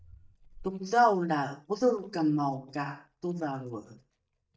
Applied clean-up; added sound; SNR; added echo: neural mask model DeepFilterNet 3.